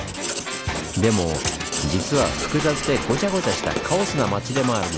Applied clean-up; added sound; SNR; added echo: none; Writing; 8 dB; none.